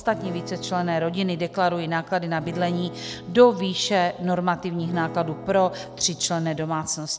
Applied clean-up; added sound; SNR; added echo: none; Acoustic guitar / Strum; 15 dB; none.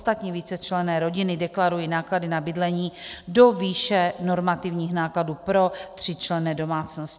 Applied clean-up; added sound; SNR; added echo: none; none; none; none.